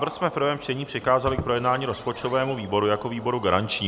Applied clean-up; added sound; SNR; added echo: none; Squeak; 15 dB; none.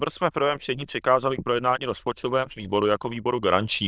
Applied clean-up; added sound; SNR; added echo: neural diffusion model UNIVERSE++.